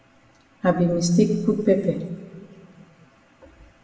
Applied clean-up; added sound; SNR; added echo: none; none; none; reverberation time 1.5 s.